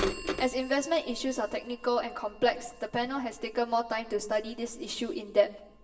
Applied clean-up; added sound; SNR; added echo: none; Bird vocalization, bird call, bird song / Telephone; 10 dB; reverberation time 0.9 s.